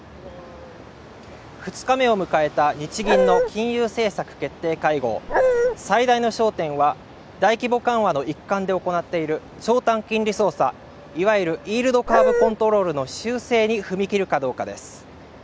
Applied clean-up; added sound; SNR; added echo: none; Dog; -4 dB; none.